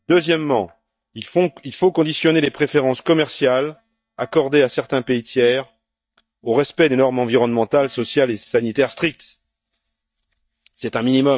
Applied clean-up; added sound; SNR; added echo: neural mask model DeepFilterNet 3.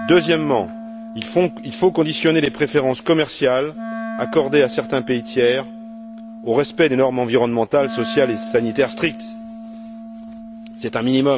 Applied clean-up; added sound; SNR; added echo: none; Wind instrument, woodwind instrument; 13 dB; none.